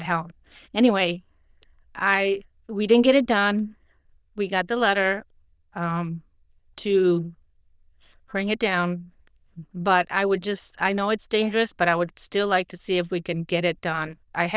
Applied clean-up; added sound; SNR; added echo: neural diffusion model UNIVERSE++.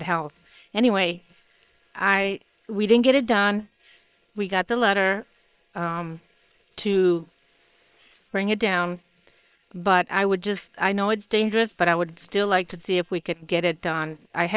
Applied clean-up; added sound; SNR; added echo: neural separator model SepFormer WHAM!.